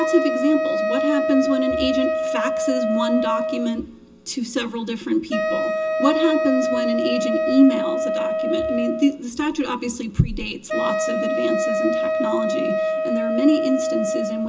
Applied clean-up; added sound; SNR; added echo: none; Wind instrument, woodwind instrument; 1 dB; reverberation time 0.2 s.